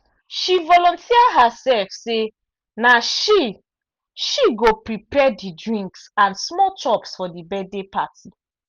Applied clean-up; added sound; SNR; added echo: none; none; none; none.